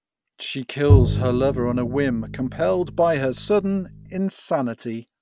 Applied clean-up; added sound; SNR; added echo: none; Bowed string instrument; 1 dB; none.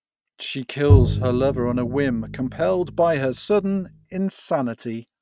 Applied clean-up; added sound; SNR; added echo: neural mask model RNNoise.